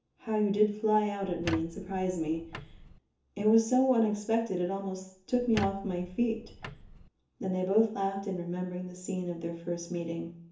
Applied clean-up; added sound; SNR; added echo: none; Squeak; 11 dB; reverberation time 0.7 s.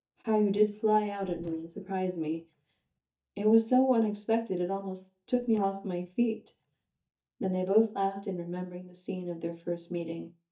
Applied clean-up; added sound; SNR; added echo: neural mask model DeepFilterNet 3.